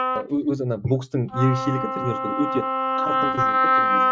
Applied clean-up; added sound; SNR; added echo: neural mask model RNNoise.